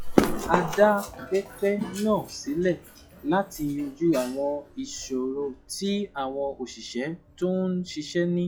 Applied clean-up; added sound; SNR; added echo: classical method log-MMSE.